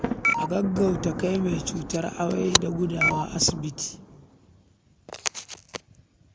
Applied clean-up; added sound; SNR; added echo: none; Thunder; 9 dB; none.